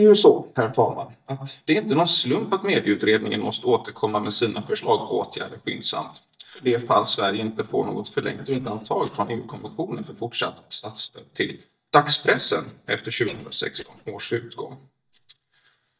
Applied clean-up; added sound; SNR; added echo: neural mask model DeepFilterNet 3.